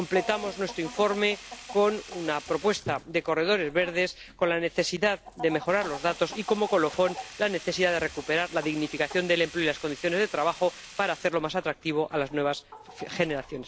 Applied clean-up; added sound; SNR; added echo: none; Chicken, rooster + Sink (filling or washing); 16 dB; none.